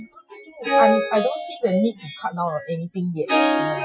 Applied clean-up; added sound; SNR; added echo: classical method Wiener filter.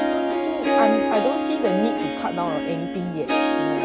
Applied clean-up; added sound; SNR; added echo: none; Harp; -4 dB; none.